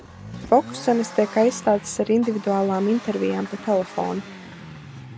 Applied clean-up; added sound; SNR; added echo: none; Accelerating, revving, vroom; 15 dB; none.